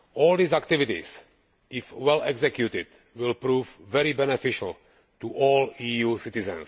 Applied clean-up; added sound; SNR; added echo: none; none; none; none.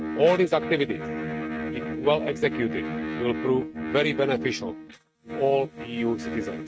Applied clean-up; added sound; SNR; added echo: neural mask model RNNoise.